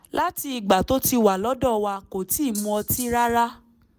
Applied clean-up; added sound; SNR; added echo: none; Rattle (instrument); 13 dB; none.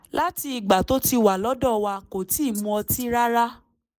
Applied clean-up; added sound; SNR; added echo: neural mask model Resemble Enhance denoiser.